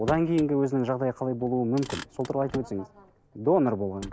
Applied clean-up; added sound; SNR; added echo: none; Motor vehicle (road); 16 dB; none.